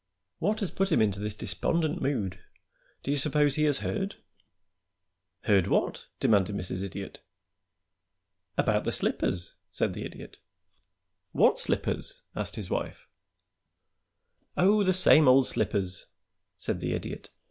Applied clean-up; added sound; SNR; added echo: none; none; none; none.